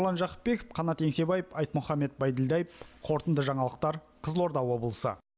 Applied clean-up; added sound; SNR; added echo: none; none; none; none.